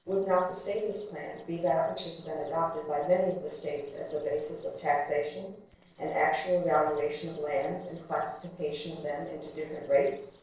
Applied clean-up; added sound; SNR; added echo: neural separator model SepFormer DNS4.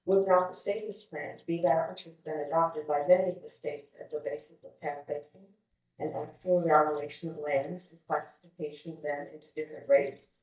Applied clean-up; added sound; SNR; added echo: neural mask model DeepFilterNet 3.